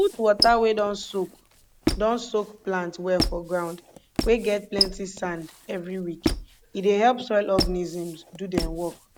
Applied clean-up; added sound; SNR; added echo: none; Squeak; 6 dB; none.